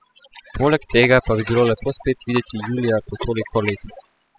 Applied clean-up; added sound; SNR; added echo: classical method spectral subtraction.